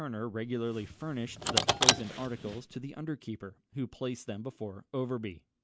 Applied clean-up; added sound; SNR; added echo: none; Car; -4 dB; none.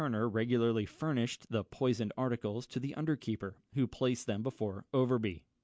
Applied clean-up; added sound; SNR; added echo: none; none; none; none.